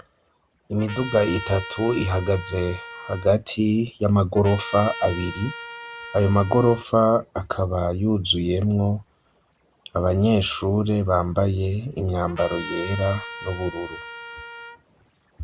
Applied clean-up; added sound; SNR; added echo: none; Trumpet; 14 dB; none.